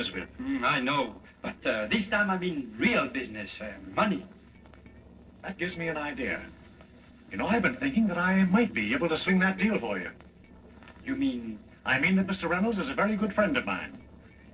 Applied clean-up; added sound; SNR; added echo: neural separator model SepFormer DNS4.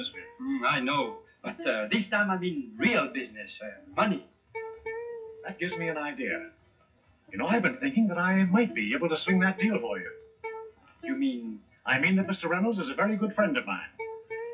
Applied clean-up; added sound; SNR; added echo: classical method WPE with log-MMSE.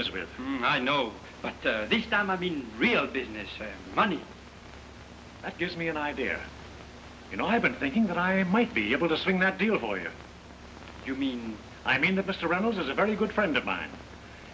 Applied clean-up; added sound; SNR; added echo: none; none; none; none.